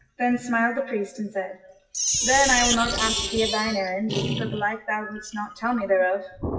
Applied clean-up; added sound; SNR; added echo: classical method WPE with log-MMSE.